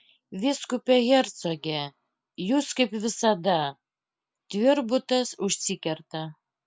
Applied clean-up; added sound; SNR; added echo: none; none; none; none.